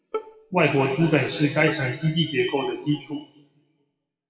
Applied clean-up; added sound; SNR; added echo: classical method WPE with log-MMSE.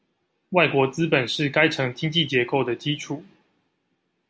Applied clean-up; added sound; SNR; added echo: none; none; none; none.